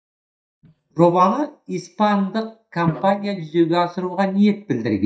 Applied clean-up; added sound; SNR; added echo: neural mask model DeepFilterNet 3.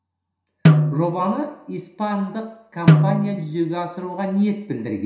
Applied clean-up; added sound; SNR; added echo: none; Snare drum; -4 dB; reverberation time 0.7 s.